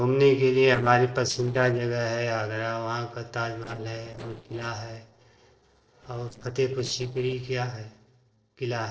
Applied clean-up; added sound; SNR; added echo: neural separator model SepFormer DNS4.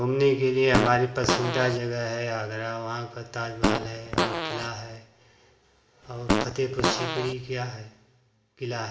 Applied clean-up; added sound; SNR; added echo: none; Fart; 0 dB; reverberation time 0.9 s.